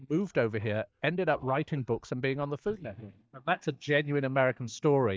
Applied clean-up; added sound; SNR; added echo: neural mask model DeepFilterNet 3.